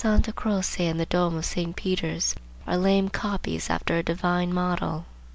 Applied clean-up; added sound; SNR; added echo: none; none; none; none.